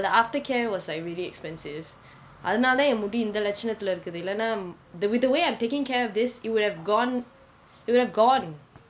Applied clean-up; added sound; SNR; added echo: none; none; none; none.